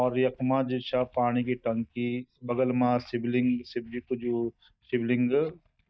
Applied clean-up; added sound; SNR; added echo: neural mask model DeepFilterNet 3.